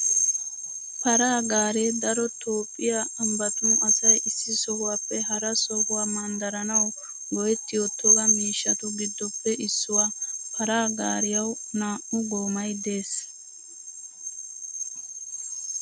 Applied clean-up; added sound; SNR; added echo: none; none; none; none.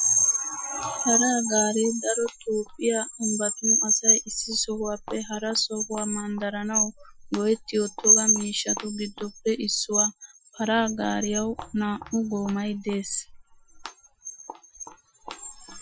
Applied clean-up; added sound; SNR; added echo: classical method Wiener filter.